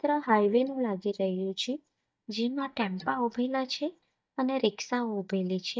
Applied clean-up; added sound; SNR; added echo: neural mask model DeepFilterNet 3.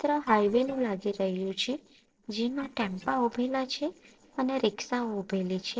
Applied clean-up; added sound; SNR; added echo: neural separator model SepFormer DNS4.